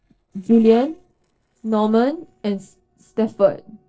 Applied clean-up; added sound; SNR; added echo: neural separator model SepFormer DNS4.